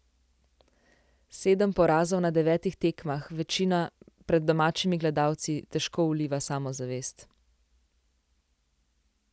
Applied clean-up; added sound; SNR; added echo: none; none; none; none.